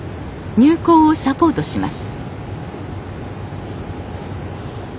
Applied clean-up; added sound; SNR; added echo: none; none; none; none.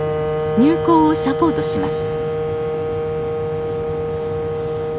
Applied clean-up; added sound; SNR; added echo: none; Wind instrument, woodwind instrument; 0 dB; none.